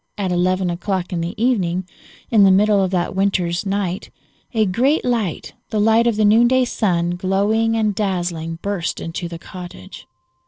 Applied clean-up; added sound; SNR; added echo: neural separator model SepFormer DNS4.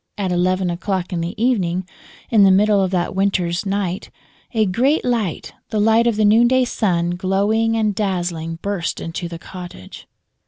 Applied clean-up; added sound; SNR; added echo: none; none; none; none.